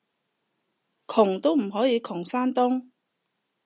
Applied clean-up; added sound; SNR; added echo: none; none; none; none.